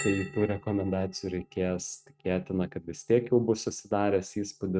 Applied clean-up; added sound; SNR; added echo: neural mask model RNNoise.